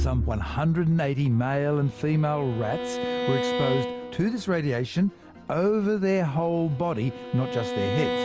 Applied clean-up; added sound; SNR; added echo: none; Bowed string instrument; 8 dB; none.